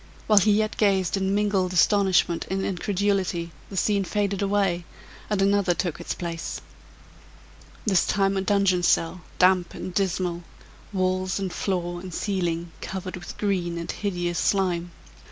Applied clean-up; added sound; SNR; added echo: none; none; none; none.